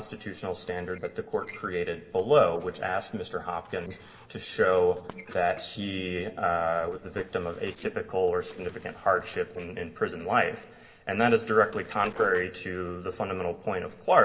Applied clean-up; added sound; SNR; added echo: neural separator model SepFormer DNS4.